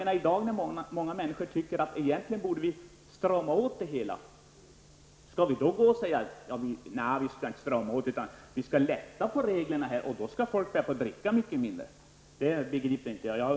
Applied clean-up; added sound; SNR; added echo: none; none; none; none.